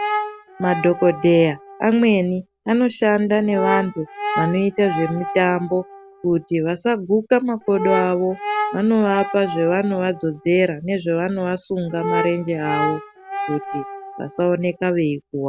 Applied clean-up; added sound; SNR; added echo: none; Brass instrument; 8 dB; none.